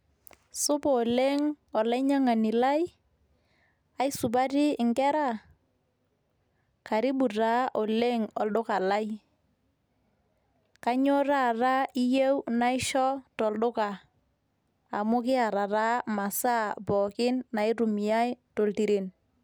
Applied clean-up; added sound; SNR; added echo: none; none; none; none.